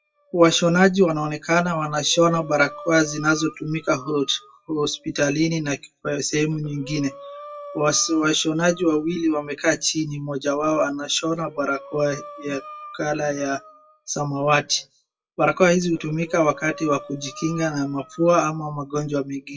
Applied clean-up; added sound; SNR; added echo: classical method WPE with log-MMSE.